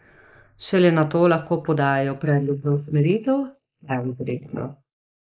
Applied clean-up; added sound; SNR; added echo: neural mask model Resemble Enhance denoiser.